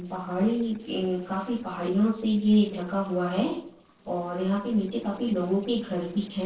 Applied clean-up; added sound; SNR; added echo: neural separator model SepFormer DNS4.